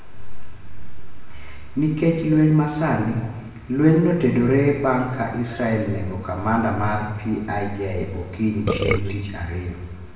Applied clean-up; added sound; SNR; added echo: none; Burping, eructation; 2 dB; reverberation time 1.2 s.